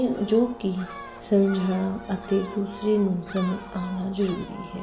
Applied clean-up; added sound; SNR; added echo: none; Gull, seagull + Brass instrument; 14 dB; none.